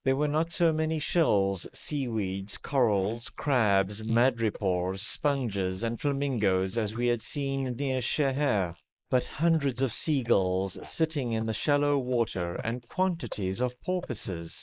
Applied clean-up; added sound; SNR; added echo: neural mask model Resemble Enhance denoiser.